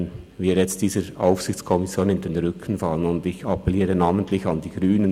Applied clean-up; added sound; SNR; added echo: none; none; none; none.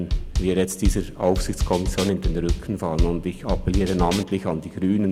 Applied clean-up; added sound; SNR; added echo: none; Drum kit; 2 dB; none.